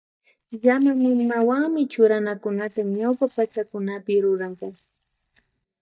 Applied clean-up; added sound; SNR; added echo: neural mask model DeepFilterNet 3.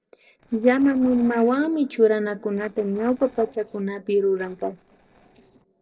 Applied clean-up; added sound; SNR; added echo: neural separator model SepFormer DNS4.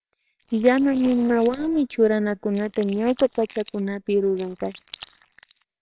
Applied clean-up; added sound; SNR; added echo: neural separator model SepFormer WHAMR!.